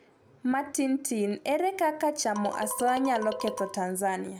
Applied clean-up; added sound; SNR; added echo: none; Marimba, xylophone; 10 dB; none.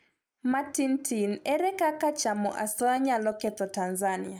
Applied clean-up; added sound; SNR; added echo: neural mask model Resemble Enhance denoiser.